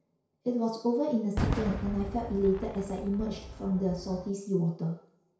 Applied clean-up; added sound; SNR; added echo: none; Fireworks; 8 dB; reverberation time 0.6 s.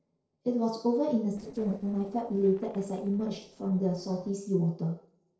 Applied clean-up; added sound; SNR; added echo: neural separator model SepFormer DNS4.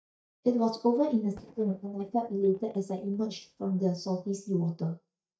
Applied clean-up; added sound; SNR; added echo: neural mask model DeepFilterNet 3.